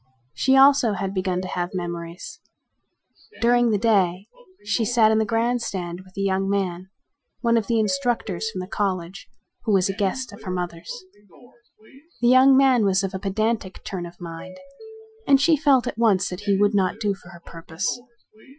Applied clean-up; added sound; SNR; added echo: classical method Wiener filter.